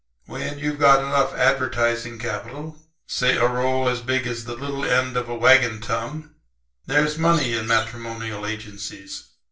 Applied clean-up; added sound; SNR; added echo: neural separator model SepFormer DNS4.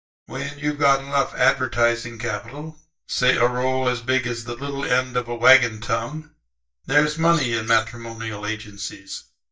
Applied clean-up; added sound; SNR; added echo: neural mask model DeepFilterNet 3.